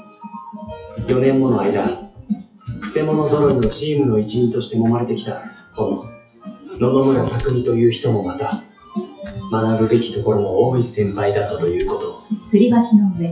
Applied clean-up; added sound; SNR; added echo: classical method WPE with log-MMSE.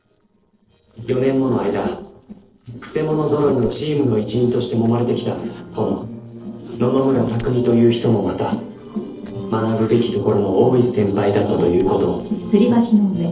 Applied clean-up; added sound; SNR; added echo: neural separator model SepFormer DNS4.